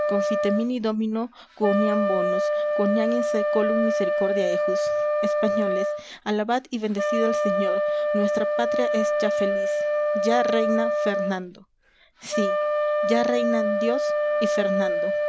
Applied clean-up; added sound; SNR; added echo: none; Wind instrument, woodwind instrument; -3 dB; none.